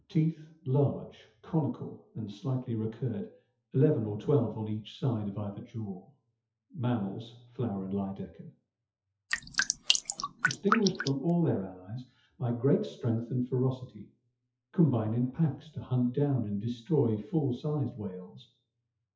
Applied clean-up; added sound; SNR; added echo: classical method WPE with log-MMSE.